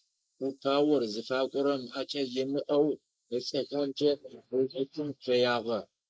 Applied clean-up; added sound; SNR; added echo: neural mask model Resemble Enhance denoiser.